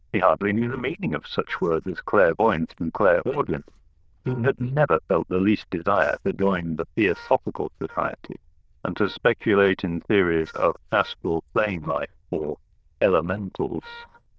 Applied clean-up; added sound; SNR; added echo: neural diffusion model UNIVERSE++.